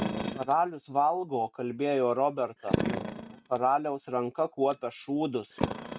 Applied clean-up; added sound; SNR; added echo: neural mask model RNNoise.